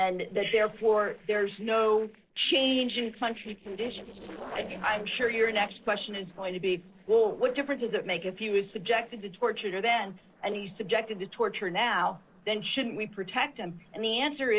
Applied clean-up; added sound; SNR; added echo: neural separator model SepFormer DNS4.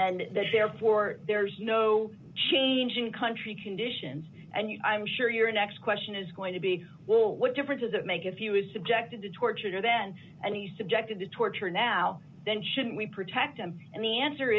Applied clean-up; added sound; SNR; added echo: none; none; none; none.